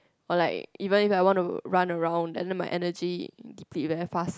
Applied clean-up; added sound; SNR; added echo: none; none; none; none.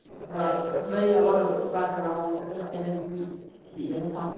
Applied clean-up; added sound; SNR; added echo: neural separator model SepFormer DNS4.